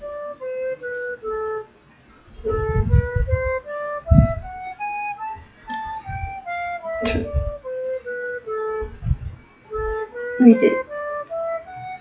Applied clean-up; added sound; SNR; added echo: classical method log-MMSE.